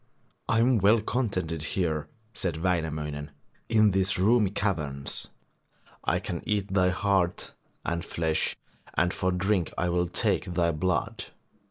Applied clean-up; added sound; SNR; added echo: none; none; none; none.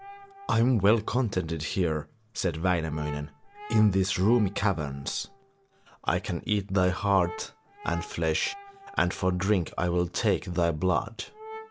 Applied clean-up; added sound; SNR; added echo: none; Brass instrument; 19 dB; none.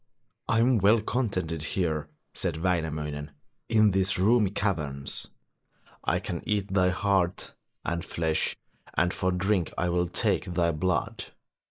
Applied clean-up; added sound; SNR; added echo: neural mask model Resemble Enhance denoiser.